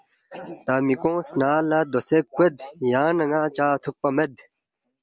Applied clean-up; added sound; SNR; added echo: none; none; none; none.